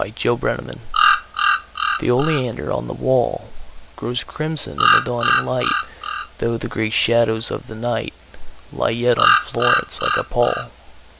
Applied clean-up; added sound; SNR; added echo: none; Bird vocalization, bird call, bird song; -3 dB; none.